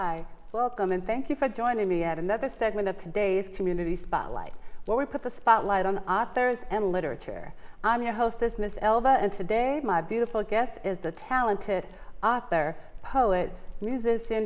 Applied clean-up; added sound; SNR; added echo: none; Crackle; 9 dB; none.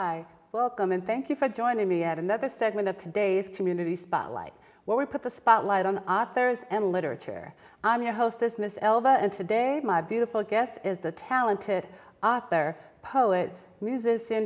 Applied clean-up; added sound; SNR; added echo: none; none; none; none.